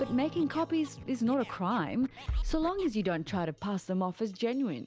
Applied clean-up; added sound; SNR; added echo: none; Scratching (performance technique) + Acoustic guitar / Strum; 17 dB; none.